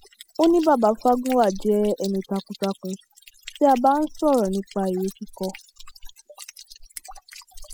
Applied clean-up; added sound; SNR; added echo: classical method spectral subtraction.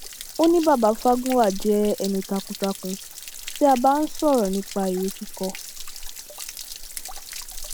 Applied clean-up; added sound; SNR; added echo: none; Stream / Trickle, dribble / Splash, splatter; 12 dB; none.